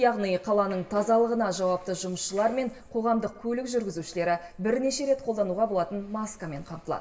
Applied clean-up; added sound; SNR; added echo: none; none; none; reverberation time 1.1 s.